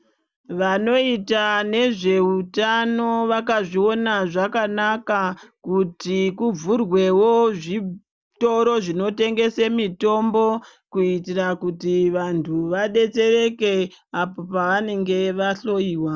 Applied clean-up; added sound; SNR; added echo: none; none; none; none.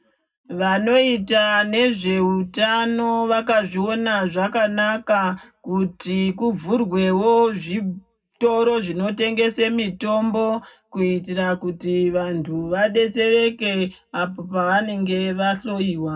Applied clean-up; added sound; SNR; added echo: none; none; none; reverberation time 0.3 s.